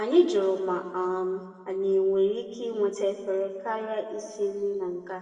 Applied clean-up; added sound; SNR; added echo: none; none; none; reverberation time 1.8 s.